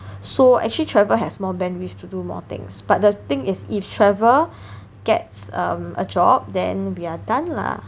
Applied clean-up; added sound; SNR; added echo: none; none; none; none.